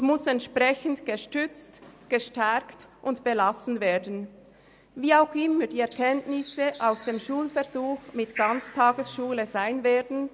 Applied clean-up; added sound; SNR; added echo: none; Bird; 18 dB; none.